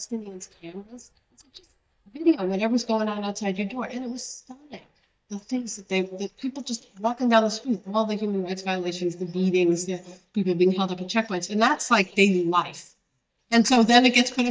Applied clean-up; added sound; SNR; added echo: neural mask model DeepFilterNet 3.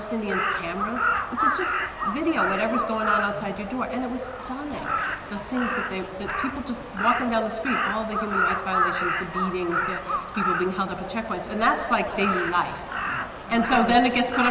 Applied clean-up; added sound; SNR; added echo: none; Crow; 2 dB; reverberation time 1.9 s.